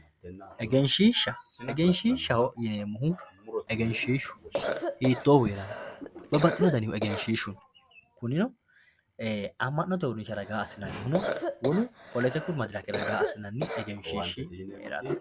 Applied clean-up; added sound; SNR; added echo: none; Cough; 7 dB; none.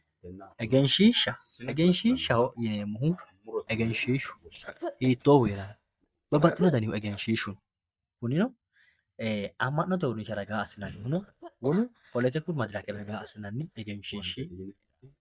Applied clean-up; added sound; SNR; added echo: neural mask model DeepFilterNet 3.